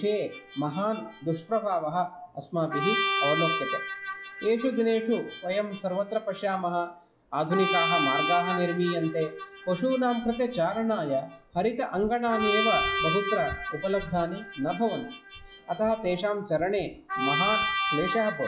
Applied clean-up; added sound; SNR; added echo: classical method log-MMSE.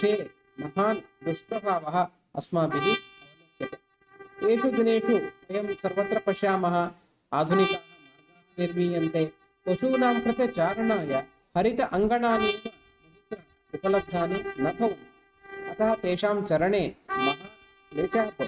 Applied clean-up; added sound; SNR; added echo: neural mask model RNNoise.